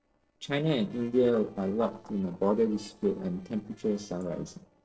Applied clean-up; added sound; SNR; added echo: neural separator model SepFormer DNS4.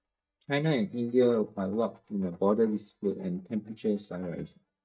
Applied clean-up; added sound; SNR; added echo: neural mask model DeepFilterNet 3.